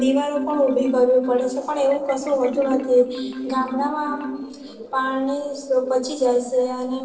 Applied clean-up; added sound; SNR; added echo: neural separator model SepFormer DNS4.